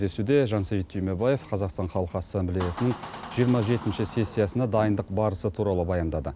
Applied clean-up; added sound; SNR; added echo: none; Door; 17 dB; none.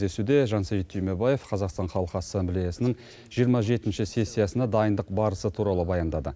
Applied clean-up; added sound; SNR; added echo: none; none; none; none.